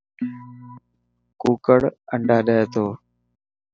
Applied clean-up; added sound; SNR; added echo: none; Organ; 12 dB; none.